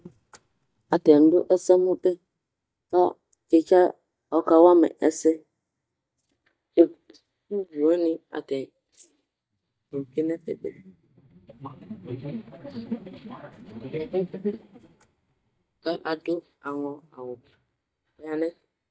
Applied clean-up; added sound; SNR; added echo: neural mask model DeepFilterNet 3.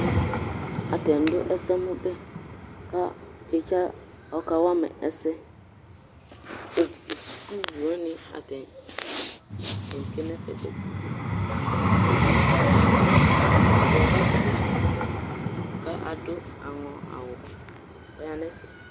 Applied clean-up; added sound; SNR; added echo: none; Vehicle; -5 dB; none.